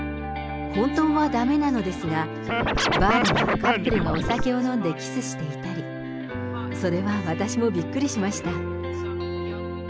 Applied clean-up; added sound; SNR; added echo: none; Scratching (performance technique); -2 dB; none.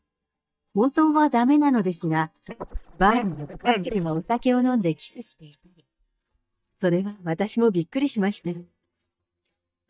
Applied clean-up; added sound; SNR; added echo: neural mask model DeepFilterNet 3.